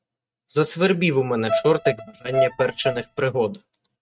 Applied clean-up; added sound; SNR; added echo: neural mask model RNNoise.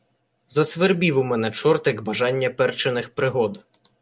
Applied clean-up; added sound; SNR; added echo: none; none; none; none.